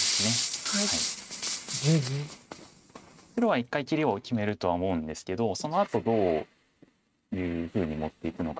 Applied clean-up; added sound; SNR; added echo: neural mask model RNNoise.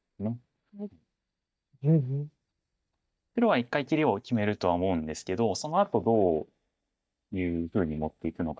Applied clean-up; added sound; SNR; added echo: neural mask model DeepFilterNet 3.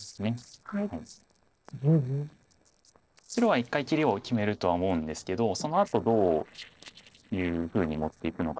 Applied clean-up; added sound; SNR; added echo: neural separator model SepFormer DNS4.